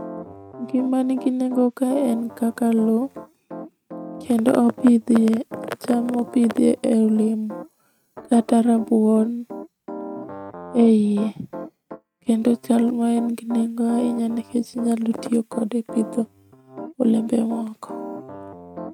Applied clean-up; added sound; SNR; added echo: neural mask model RNNoise.